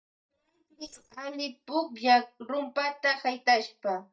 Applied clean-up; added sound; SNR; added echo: neural mask model DeepFilterNet 3.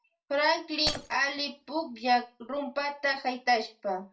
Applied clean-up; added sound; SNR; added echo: none; Shatter; 13 dB; reverberation time 0.2 s.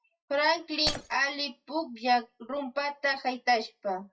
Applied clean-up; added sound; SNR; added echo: classical method WPE with log-MMSE.